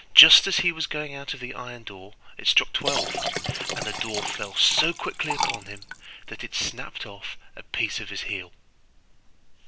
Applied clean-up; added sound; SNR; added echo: none; Liquid; 5 dB; none.